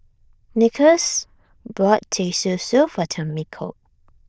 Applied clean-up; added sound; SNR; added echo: neural diffusion model UNIVERSE++.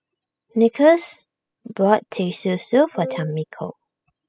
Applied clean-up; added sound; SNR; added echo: classical method spectral subtraction.